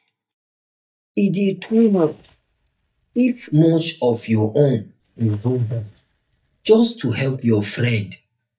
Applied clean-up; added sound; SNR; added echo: neural mask model DeepFilterNet 3.